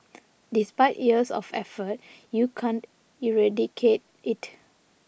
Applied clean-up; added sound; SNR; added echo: none; none; none; none.